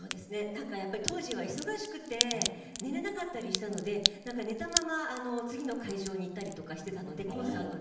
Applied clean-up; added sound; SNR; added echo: none; Crack; 2 dB; reverberation time 0.8 s.